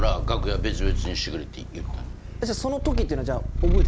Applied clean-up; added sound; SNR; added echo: none; Purr; -5 dB; none.